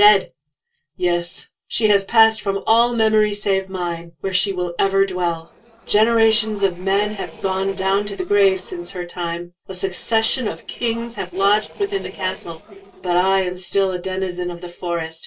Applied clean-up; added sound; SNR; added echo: neural separator model SepFormer DNS4.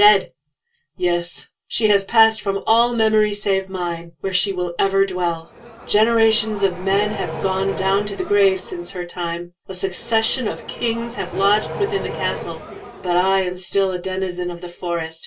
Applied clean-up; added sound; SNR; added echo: none; Accelerating, revving, vroom; 11 dB; reverberation time 0.1 s.